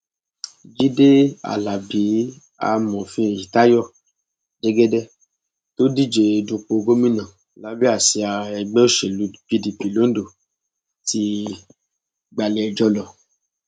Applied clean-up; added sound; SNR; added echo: none; none; none; none.